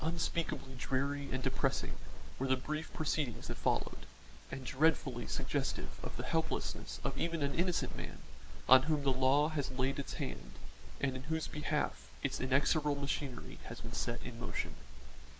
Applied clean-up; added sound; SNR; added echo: none; none; none; none.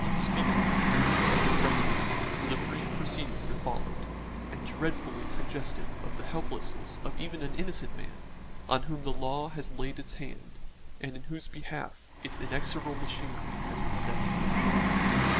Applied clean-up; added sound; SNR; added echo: none; Bus; 0 dB; none.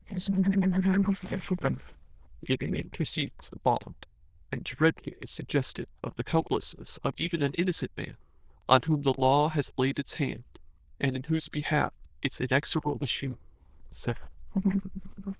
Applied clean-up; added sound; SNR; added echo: neural diffusion model UNIVERSE++.